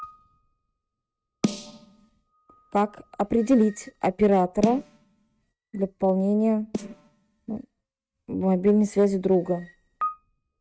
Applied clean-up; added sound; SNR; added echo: neural mask model RNNoise.